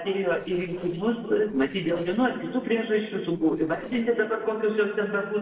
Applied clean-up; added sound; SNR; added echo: neural separator model SepFormer DNS4.